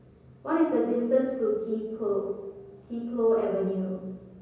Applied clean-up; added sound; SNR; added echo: none; none; none; reverberation time 1.1 s.